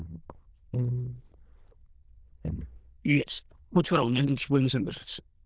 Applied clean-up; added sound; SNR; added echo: neural diffusion model UNIVERSE++.